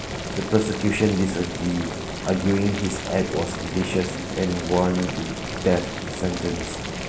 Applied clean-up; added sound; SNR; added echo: none; Boiling; 7 dB; none.